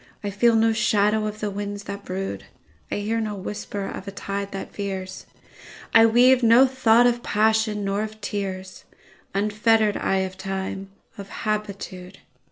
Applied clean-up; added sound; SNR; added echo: none; none; none; none.